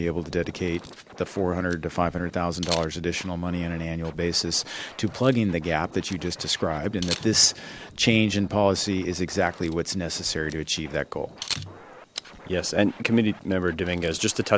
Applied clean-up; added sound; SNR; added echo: none; Camera + Scratching (performance technique); 16 dB; none.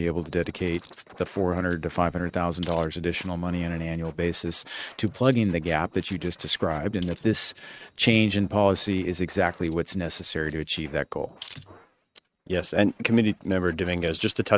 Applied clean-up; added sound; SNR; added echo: neural mask model RNNoise.